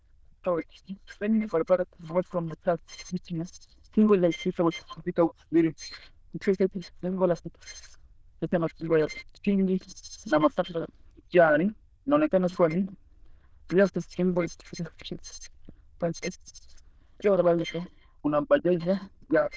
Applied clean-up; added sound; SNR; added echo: neural diffusion model UNIVERSE++.